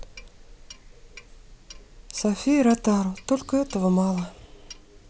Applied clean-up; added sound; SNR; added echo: none; Clock; 19 dB; none.